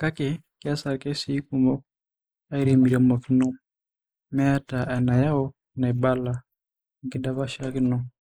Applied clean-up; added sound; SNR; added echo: neural mask model Resemble Enhance denoiser.